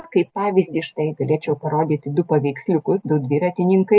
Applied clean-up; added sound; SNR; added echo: none; none; none; none.